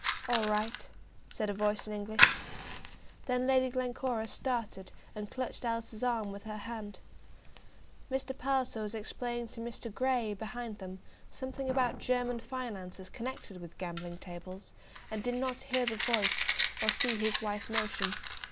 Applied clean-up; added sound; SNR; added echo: none; Fire; 2 dB; none.